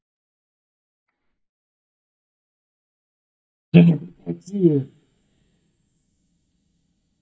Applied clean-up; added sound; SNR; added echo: neural mask model DeepFilterNet 3.